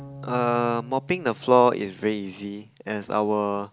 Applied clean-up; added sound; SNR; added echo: none; Bowed string instrument; 19 dB; none.